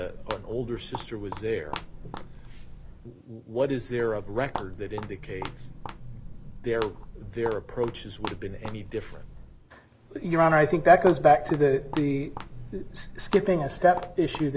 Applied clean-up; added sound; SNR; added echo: none; Walk, footsteps; 12 dB; none.